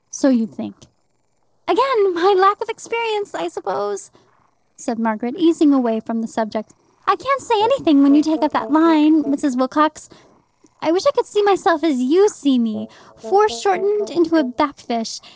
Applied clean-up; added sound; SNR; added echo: neural separator model SepFormer DNS4.